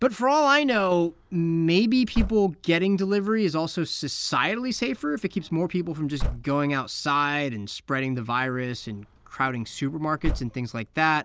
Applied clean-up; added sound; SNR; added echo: none; Slam / Car; 12 dB; none.